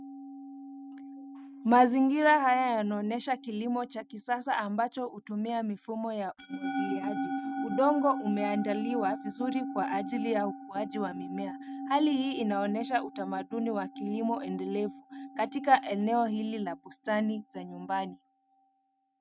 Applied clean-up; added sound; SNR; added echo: neural mask model RNNoise.